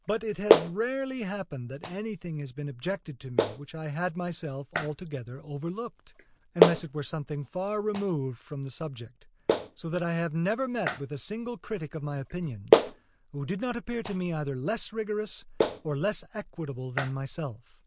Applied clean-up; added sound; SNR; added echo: none; Clapping; -1 dB; none.